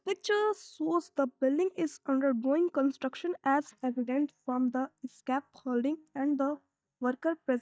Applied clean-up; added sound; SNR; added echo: neural mask model DeepFilterNet 3.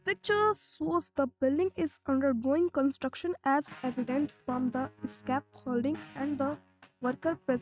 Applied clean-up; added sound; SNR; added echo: neural mask model RNNoise.